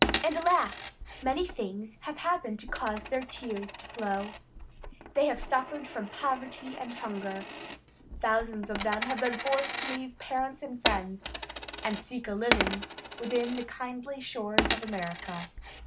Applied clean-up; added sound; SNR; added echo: none; Coin (dropping); 3 dB; none.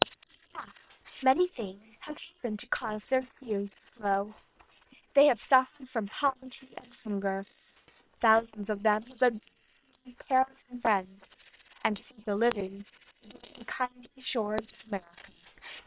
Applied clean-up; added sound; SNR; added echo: neural separator model SepFormer WHAM!.